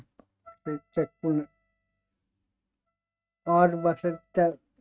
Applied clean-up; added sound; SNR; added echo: neural mask model RNNoise.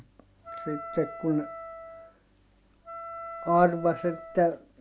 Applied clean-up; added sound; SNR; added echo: none; Wind instrument, woodwind instrument; 12 dB; none.